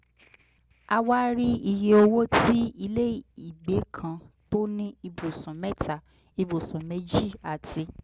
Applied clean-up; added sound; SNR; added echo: none; none; none; none.